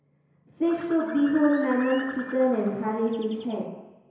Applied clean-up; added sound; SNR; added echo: none; Bird; 14 dB; reverberation time 1.0 s.